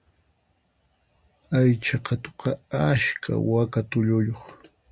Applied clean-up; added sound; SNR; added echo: none; none; none; none.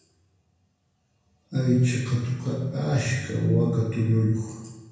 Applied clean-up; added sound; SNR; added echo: none; none; none; reverberation time 1.0 s.